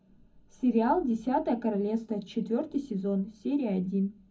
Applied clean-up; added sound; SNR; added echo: none; none; none; reverberation time 0.4 s.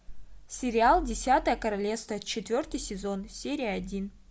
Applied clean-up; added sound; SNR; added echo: none; none; none; none.